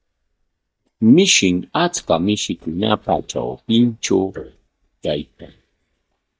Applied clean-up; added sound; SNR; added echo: neural mask model DeepFilterNet 3.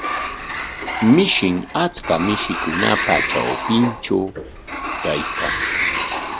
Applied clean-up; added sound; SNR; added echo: none; Sliding door; 4 dB; none.